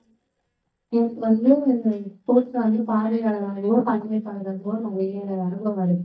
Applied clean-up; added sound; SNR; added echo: neural mask model DeepFilterNet 3.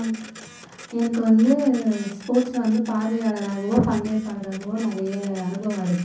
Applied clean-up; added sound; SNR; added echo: none; Printer; 20 dB; reverberation time 0.6 s.